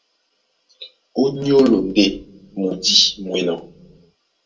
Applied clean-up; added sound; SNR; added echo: none; none; none; reverberation time 0.2 s.